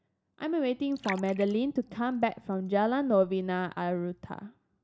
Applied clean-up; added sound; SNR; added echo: none; Liquid; 19 dB; none.